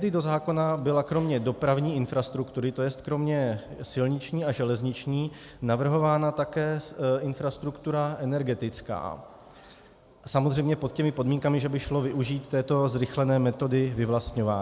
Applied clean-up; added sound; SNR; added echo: none; none; none; none.